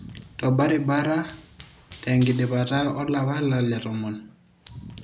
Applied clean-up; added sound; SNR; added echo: none; Run; 20 dB; none.